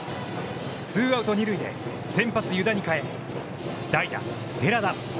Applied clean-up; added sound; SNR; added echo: none; none; none; none.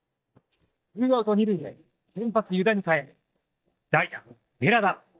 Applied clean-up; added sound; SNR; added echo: neural mask model DeepFilterNet 3.